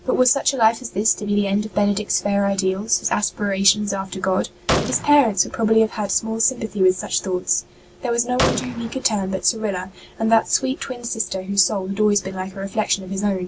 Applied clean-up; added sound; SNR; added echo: none; Gunshot, gunfire; 8 dB; none.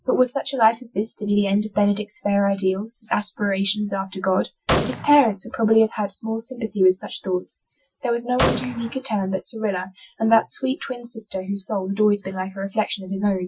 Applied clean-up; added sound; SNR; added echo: classical method Wiener filter.